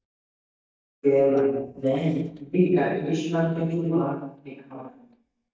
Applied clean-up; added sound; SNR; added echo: neural mask model DeepFilterNet 3.